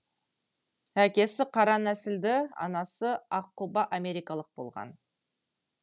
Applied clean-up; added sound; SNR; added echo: none; none; none; none.